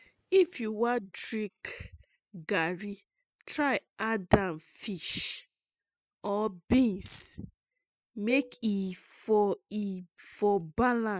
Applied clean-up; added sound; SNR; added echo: classical method spectral subtraction.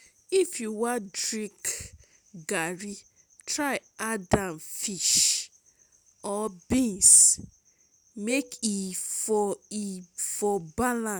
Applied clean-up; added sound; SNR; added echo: none; Cowbell; 15 dB; none.